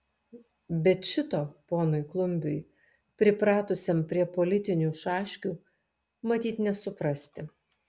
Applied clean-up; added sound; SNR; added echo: none; none; none; none.